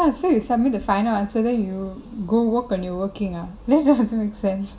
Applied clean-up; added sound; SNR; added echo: none; none; none; reverberation time 0.5 s.